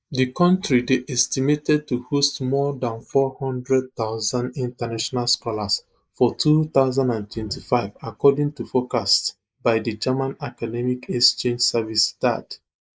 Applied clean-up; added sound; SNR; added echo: neural mask model Resemble Enhance denoiser.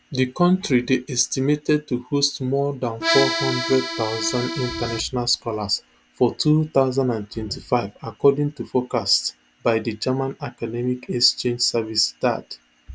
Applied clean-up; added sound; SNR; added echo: none; Accordion; 2 dB; none.